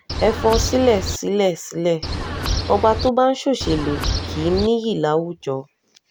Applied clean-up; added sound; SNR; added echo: none; Bird; 4 dB; none.